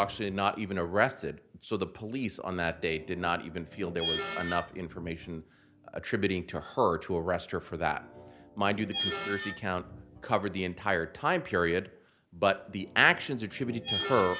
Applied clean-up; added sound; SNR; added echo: none; Screech; 11 dB; none.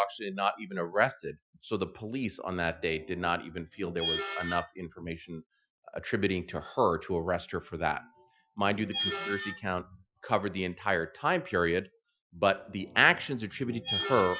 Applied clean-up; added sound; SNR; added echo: classical method Wiener filter.